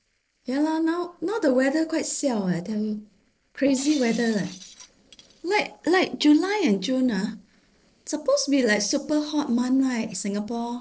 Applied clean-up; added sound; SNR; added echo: neural separator model SepFormer DNS4.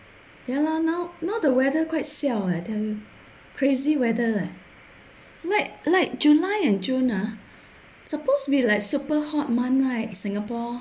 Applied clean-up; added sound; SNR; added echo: none; none; none; none.